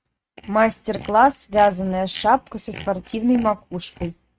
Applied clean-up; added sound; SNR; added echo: neural mask model RNNoise.